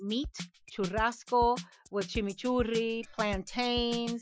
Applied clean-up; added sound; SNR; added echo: classical method Wiener filter.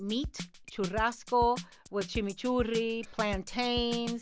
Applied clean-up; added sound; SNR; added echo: none; Drum kit; 10 dB; none.